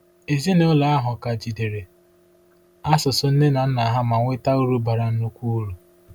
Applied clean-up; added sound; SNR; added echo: none; none; none; none.